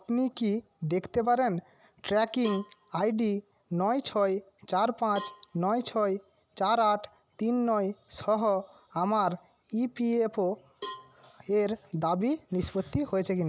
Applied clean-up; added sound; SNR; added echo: none; Cowbell; 19 dB; none.